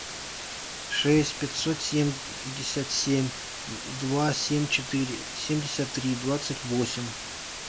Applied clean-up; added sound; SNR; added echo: none; Water; 8 dB; none.